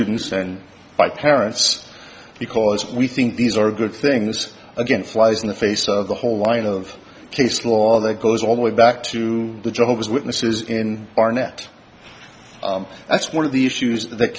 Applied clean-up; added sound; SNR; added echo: none; none; none; none.